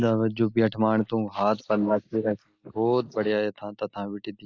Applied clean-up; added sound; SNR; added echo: neural mask model Resemble Enhance denoiser.